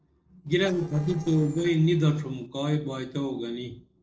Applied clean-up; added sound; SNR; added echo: neural separator model SepFormer DNS4.